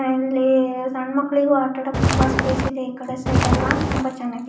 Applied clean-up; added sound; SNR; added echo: none; Walk, footsteps; -3 dB; reverberation time 0.6 s.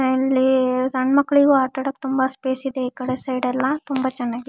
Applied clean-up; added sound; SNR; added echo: none; none; none; none.